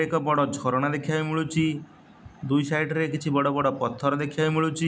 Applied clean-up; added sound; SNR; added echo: none; none; none; none.